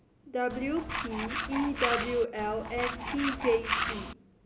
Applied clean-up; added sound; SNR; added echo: none; Tools; 2 dB; none.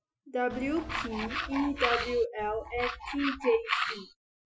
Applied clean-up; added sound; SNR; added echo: classical method Wiener filter.